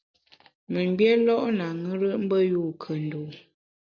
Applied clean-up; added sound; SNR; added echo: none; none; none; none.